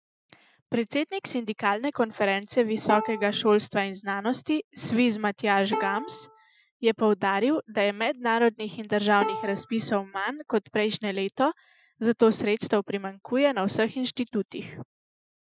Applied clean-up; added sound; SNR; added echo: classical method Wiener filter.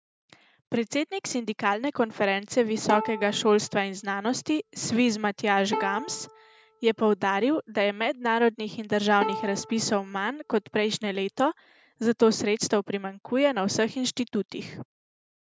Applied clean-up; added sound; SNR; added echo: none; Bowed string instrument; 12 dB; none.